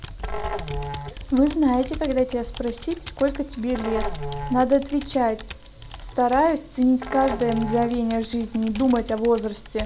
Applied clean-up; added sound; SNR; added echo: none; Musical instrument + Computer keyboard; 11 dB; none.